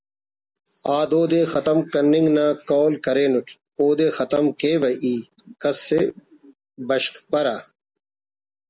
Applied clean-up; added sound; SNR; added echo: none; none; none; none.